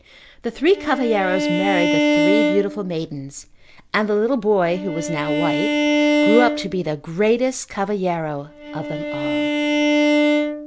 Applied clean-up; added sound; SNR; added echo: none; Bowed string instrument; -1 dB; none.